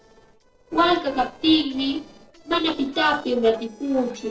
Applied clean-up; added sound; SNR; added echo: neural separator model SepFormer DNS4.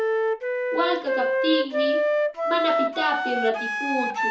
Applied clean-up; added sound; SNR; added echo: none; Wind instrument, woodwind instrument; -4 dB; reverberation time 0.6 s.